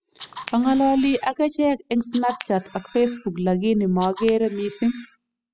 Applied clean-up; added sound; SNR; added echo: classical method spectral subtraction.